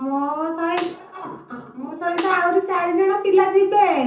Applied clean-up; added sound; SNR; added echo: none; Snare drum; 15 dB; reverberation time 0.6 s.